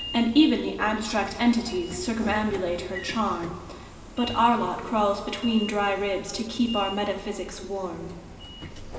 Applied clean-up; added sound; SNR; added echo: none; Sliding door / Train; 15 dB; reverberation time 2.6 s.